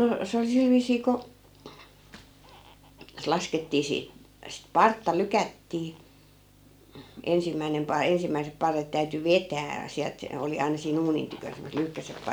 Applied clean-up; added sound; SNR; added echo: none; none; none; none.